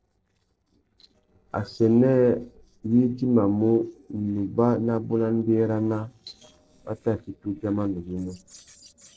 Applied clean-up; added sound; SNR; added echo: neural separator model SepFormer DNS4.